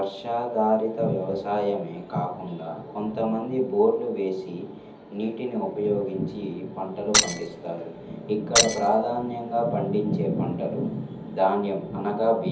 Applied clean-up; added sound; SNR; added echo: none; Shatter; -1 dB; reverberation time 0.7 s.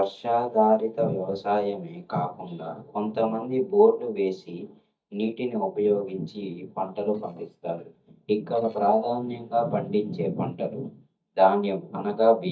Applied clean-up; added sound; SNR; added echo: neural mask model DeepFilterNet 3.